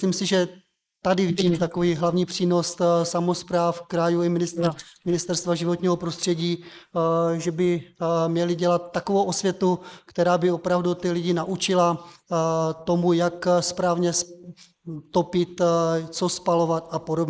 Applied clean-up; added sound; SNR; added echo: neural mask model Resemble Enhance denoiser.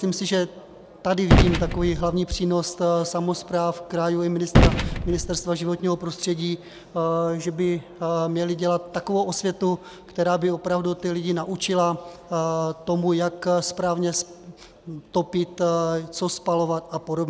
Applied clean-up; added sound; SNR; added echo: none; Gunshot, gunfire; 0 dB; none.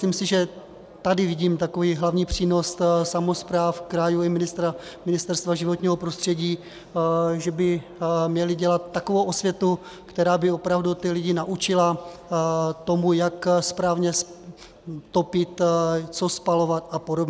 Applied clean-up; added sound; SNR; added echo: none; none; none; none.